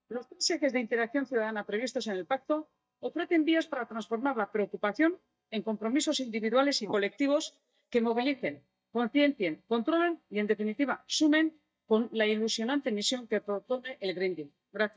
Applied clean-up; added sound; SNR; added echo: neural mask model DeepFilterNet 3.